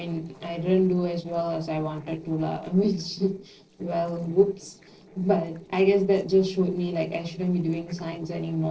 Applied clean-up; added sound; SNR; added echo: neural separator model SepFormer DNS4.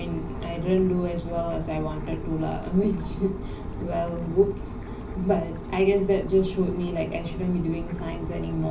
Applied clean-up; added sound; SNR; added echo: none; Stream / Bird; 10 dB; reverberation time 0.5 s.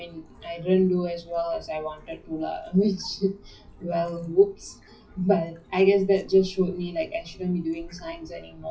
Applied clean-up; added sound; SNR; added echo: classical method WPE with log-MMSE.